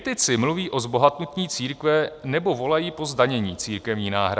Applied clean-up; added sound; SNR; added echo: none; none; none; none.